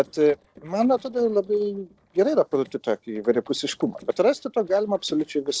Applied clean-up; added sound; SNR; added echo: neural separator model SepFormer DNS4.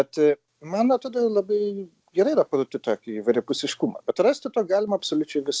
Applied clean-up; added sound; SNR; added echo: none; none; none; none.